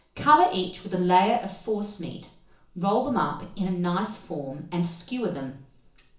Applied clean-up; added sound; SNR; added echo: none; none; none; reverberation time 0.7 s.